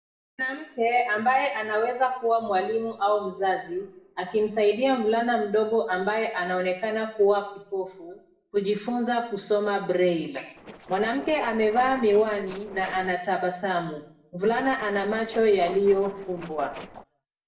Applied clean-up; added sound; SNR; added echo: neural separator model SepFormer DNS4.